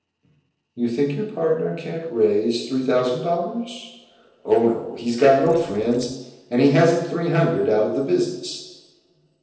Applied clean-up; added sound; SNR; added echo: neural separator model SepFormer DNS4.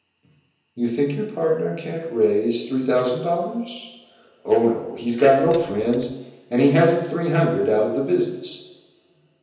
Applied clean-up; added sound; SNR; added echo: none; Keys jangling; 15 dB; reverberation time 0.9 s.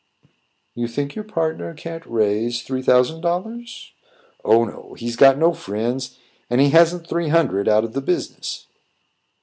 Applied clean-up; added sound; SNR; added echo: none; none; none; none.